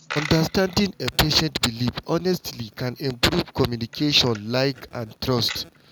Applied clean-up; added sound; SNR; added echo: none; Coin (dropping); 17 dB; none.